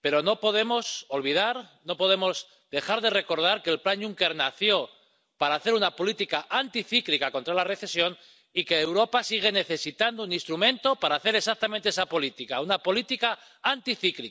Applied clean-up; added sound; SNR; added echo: none; none; none; none.